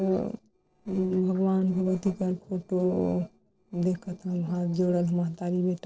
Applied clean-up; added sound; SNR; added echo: neural separator model SepFormer DNS4.